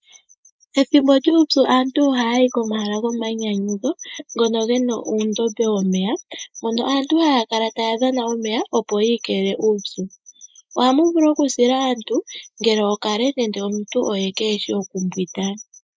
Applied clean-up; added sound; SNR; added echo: neural mask model Resemble Enhance denoiser.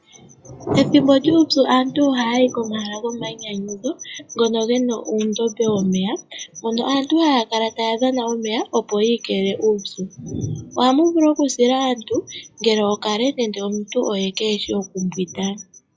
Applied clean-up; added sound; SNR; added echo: classical method log-MMSE.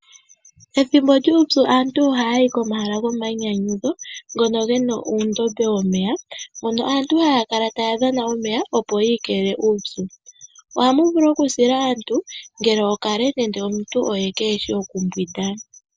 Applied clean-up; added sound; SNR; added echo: none; none; none; none.